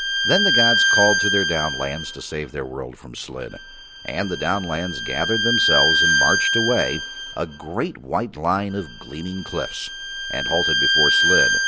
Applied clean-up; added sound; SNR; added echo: none; Bowed string instrument; -3 dB; none.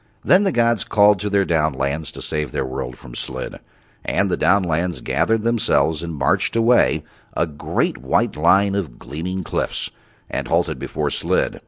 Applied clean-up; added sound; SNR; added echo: none; none; none; none.